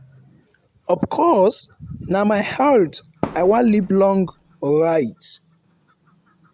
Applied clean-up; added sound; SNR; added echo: none; Fireworks; 13 dB; none.